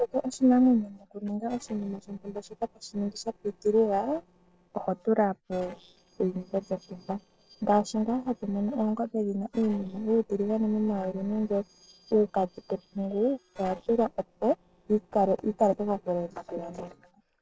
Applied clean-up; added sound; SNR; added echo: neural separator model SepFormer DNS4.